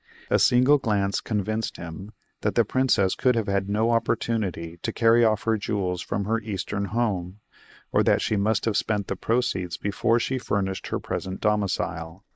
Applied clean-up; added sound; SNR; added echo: neural mask model Resemble Enhance denoiser.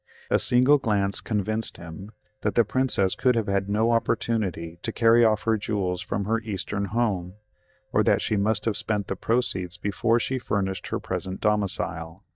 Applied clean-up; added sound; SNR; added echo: neural mask model DeepFilterNet 3.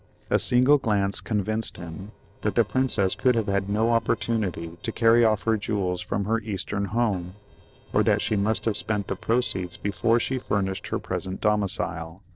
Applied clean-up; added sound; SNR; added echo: neural separator model SepFormer DNS4.